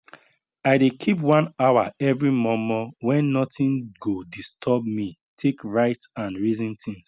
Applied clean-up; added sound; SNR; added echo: none; none; none; none.